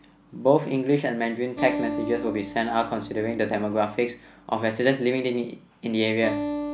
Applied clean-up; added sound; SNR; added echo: none; Acoustic guitar; 10 dB; none.